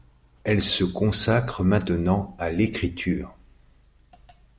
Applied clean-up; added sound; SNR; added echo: none; none; none; none.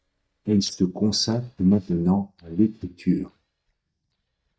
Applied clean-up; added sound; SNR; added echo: neural mask model DeepFilterNet 3.